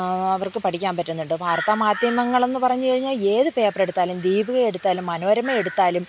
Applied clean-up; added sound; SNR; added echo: none; none; none; none.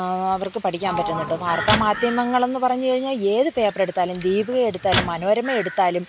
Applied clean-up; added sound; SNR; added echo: none; Sliding door + Microwave oven; 9 dB; none.